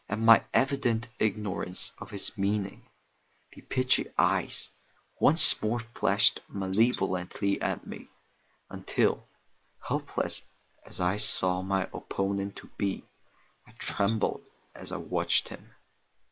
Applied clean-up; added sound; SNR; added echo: neural mask model Resemble Enhance denoiser.